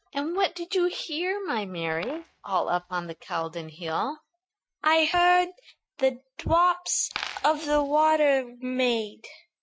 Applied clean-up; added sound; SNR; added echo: neural mask model RNNoise.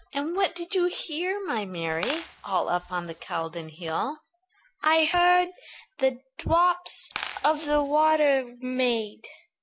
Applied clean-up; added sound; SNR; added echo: none; Coin (dropping); 13 dB; none.